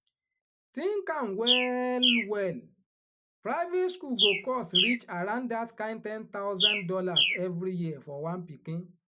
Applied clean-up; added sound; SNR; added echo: neural mask model Resemble Enhance denoiser.